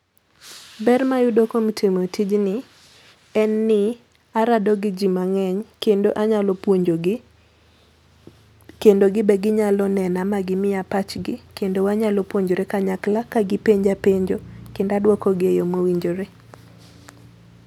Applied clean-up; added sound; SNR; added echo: none; none; none; none.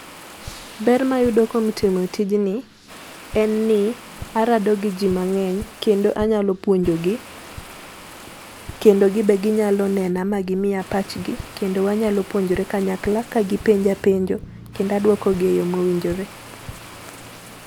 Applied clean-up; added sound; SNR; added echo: none; Tap + Water; 18 dB; none.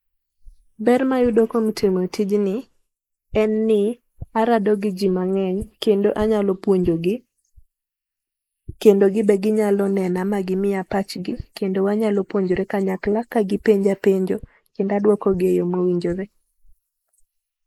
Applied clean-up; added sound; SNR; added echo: neural mask model Resemble Enhance denoiser.